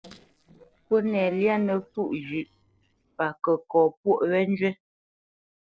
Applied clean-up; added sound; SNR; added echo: neural separator model SepFormer DNS4.